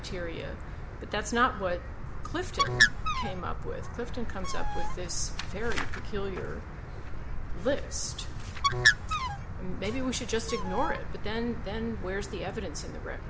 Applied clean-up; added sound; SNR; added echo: none; Bird; 2 dB; none.